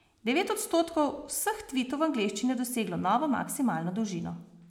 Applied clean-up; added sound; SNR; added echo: none; none; none; none.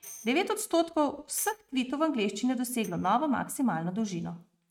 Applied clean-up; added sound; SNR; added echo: neural mask model RNNoise.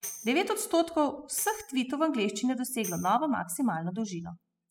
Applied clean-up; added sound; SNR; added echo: classical method spectral subtraction.